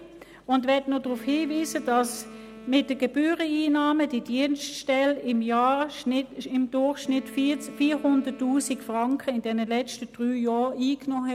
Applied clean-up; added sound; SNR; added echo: none; Wind instrument, woodwind instrument; 19 dB; none.